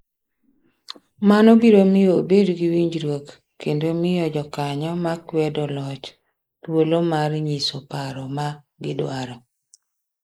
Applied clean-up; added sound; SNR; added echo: neural mask model Resemble Enhance denoiser.